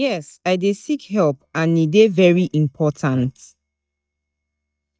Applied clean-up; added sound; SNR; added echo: neural mask model DeepFilterNet 3.